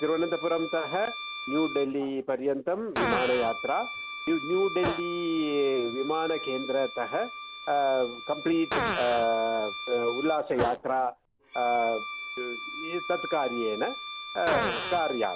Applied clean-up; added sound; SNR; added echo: none; Bowed string instrument + Fart; 7 dB; none.